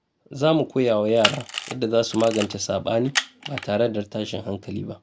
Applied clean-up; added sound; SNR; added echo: none; Camera; 6 dB; none.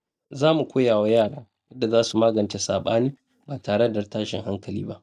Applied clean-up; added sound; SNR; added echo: neural mask model DeepFilterNet 3.